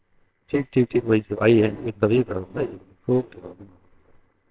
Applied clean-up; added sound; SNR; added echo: neural separator model SepFormer WHAMR!.